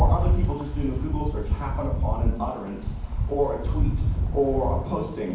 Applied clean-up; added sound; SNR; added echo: none; Rattle; -4 dB; reverberation time 1.2 s.